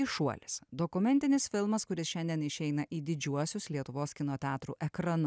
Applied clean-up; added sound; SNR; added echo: none; none; none; none.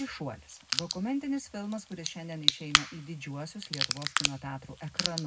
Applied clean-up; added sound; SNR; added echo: none; Crack / Crackle; -3 dB; reverberation time 0.3 s.